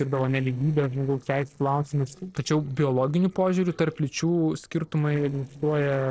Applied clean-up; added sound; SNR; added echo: neural separator model SepFormer DNS4.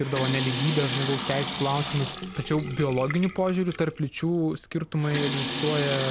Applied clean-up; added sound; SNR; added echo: none; Sink (filling or washing) / Water tap, faucet; 3 dB; none.